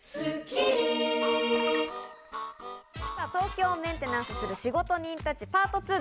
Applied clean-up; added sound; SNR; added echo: none; Harmonica; 11 dB; none.